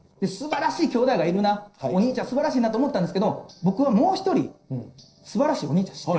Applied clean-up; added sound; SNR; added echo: neural separator model SepFormer DNS4.